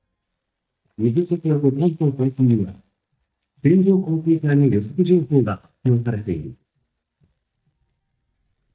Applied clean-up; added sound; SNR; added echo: neural mask model DeepFilterNet 3.